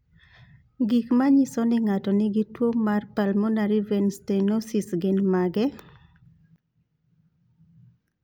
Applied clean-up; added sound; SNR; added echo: none; none; none; none.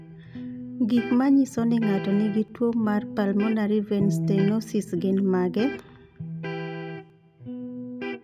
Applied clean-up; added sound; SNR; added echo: none; Electric guitar; 8 dB; none.